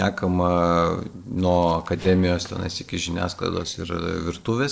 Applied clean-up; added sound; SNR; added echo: neural separator model SepFormer DNS4.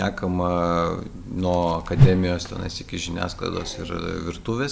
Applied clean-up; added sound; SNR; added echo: none; Whoosh, swoosh, swish; -3 dB; none.